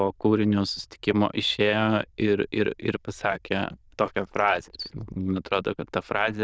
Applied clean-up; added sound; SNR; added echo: neural diffusion model UNIVERSE++.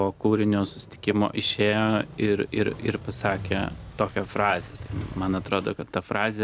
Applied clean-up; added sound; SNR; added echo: none; Motorcycle; 15 dB; none.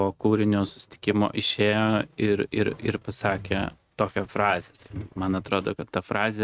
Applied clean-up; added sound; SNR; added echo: neural mask model RNNoise.